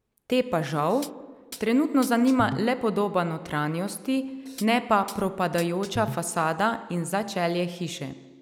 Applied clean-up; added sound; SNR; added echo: none; Hi-hat; 14 dB; none.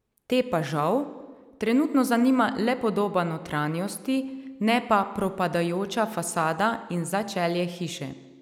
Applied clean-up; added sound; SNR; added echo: none; none; none; none.